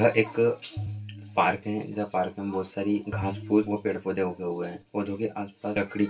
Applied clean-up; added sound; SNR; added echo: none; Piano; 13 dB; reverberation time 0.2 s.